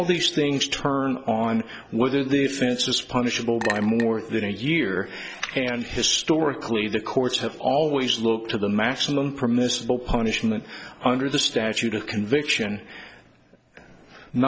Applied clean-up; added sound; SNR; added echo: none; Chink, clink; 11 dB; none.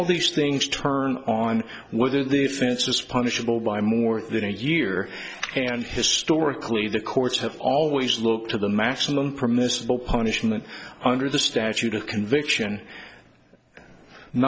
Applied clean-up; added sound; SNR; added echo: none; none; none; none.